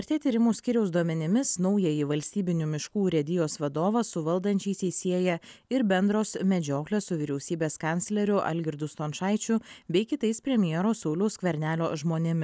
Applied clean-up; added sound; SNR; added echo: none; none; none; none.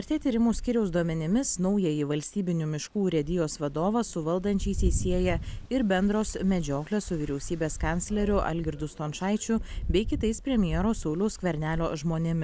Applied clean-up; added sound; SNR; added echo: none; Rain; 8 dB; none.